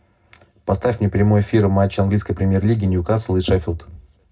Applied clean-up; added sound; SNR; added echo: none; none; none; reverberation time 0.2 s.